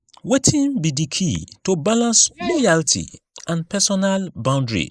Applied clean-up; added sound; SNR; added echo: neural mask model Resemble Enhance denoiser.